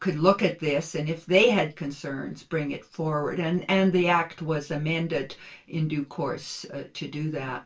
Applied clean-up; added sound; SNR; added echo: none; none; none; reverberation time 0.2 s.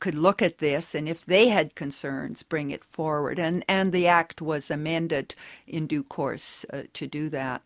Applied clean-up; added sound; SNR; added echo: none; none; none; none.